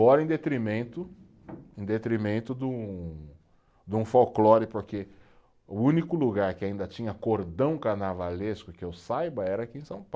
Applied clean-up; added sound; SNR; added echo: none; none; none; none.